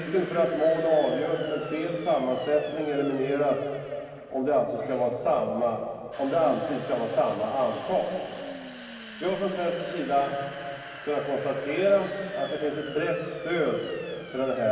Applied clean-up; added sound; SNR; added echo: none; Domestic sounds, home sounds; 16 dB; reverberation time 2.4 s.